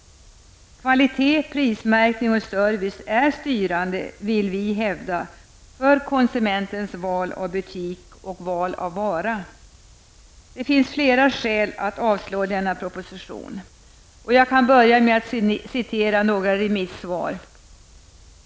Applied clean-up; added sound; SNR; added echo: none; none; none; none.